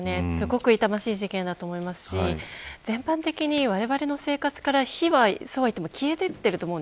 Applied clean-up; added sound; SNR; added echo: none; none; none; none.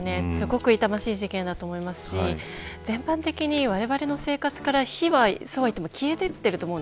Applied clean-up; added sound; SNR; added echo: none; Guitar; 16 dB; none.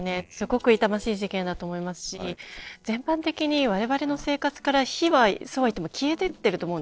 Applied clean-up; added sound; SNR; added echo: neural separator model SepFormer DNS4.